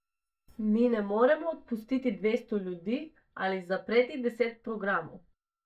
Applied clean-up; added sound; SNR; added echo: neural mask model DeepFilterNet 3.